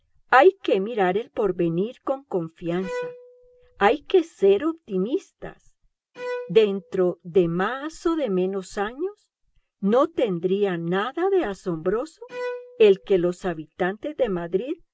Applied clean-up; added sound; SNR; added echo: none; Bowed string instrument; 15 dB; none.